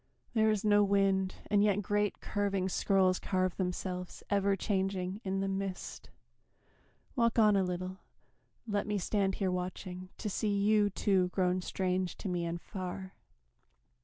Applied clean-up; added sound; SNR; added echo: none; none; none; none.